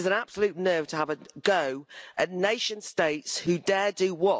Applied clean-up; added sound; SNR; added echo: none; none; none; none.